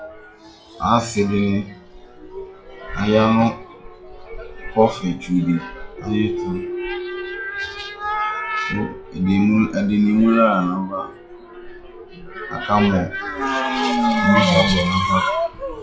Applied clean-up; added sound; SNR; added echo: classical method WPE with log-MMSE.